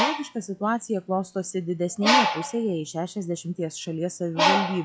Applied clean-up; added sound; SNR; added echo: classical method log-MMSE.